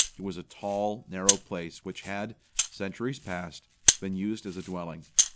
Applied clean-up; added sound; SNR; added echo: none; Rattle (instrument); -4 dB; none.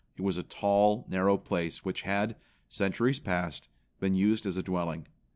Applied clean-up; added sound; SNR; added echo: none; none; none; none.